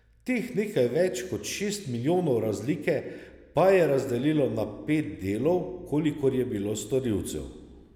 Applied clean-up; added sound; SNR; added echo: none; none; none; none.